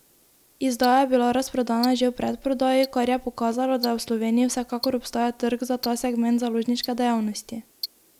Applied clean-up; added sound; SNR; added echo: none; Tick-tock; 17 dB; none.